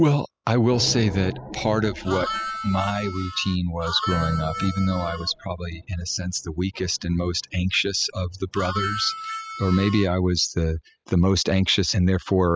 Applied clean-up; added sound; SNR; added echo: classical method spectral subtraction.